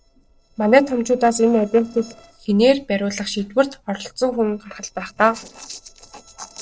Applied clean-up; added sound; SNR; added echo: neural separator model SepFormer DNS4.